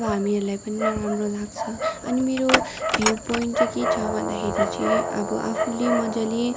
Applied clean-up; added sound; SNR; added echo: none; Dog; 1 dB; none.